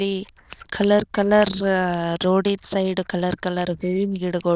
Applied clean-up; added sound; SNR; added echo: neural diffusion model UNIVERSE++.